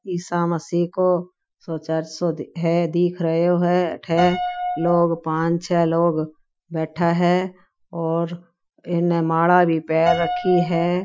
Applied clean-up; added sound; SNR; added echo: classical method Wiener filter.